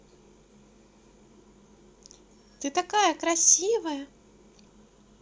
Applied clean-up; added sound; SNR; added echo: none; none; none; none.